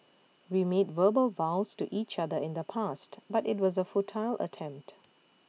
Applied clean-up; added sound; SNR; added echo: none; none; none; none.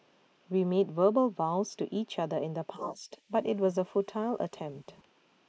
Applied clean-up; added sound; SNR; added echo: neural mask model Resemble Enhance denoiser.